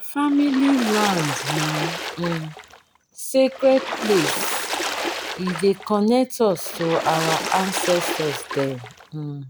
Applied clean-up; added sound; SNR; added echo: none; Water / Splash, splatter; 6 dB; none.